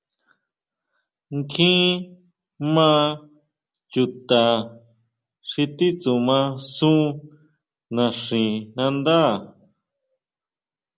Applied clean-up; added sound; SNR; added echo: none; none; none; none.